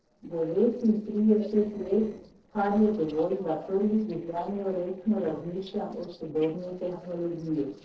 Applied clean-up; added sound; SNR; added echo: neural separator model SepFormer DNS4.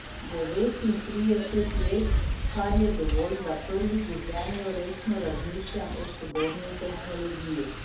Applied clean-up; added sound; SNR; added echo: none; Wind; 2 dB; reverberation time 0.5 s.